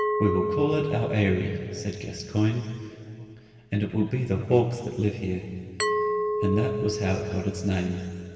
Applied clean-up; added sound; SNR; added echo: none; Glass; 5 dB; reverberation time 2.5 s.